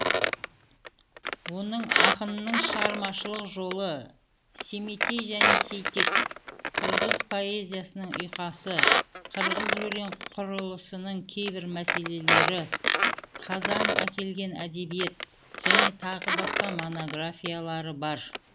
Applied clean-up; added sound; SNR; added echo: none; Squeak; -5 dB; none.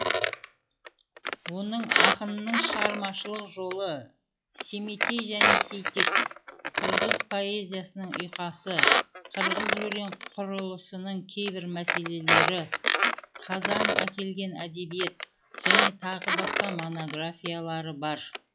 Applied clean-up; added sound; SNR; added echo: classical method log-MMSE.